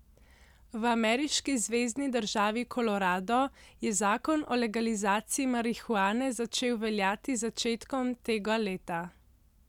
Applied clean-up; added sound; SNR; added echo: none; none; none; none.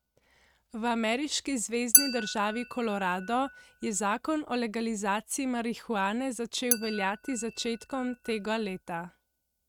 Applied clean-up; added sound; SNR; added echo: neural mask model RNNoise.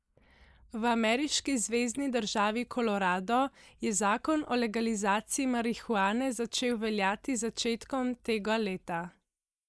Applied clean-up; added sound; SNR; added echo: neural mask model Resemble Enhance denoiser.